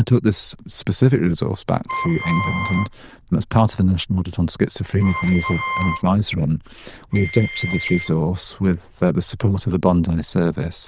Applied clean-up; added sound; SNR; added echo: neural diffusion model UNIVERSE++.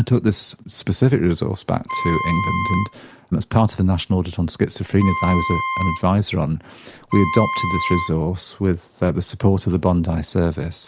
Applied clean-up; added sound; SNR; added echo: none; Wind instrument, woodwind instrument; 5 dB; none.